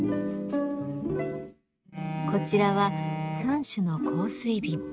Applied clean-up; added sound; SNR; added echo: neural mask model RNNoise.